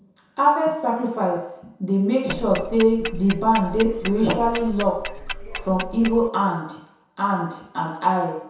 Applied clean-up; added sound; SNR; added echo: none; Tick-tock; 9 dB; reverberation time 0.7 s.